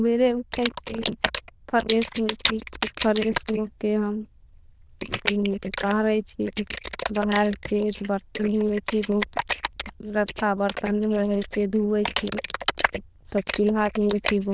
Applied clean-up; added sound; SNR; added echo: neural diffusion model UNIVERSE++.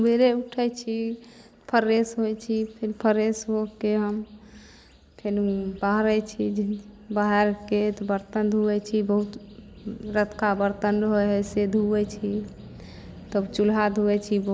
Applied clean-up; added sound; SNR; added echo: none; none; none; none.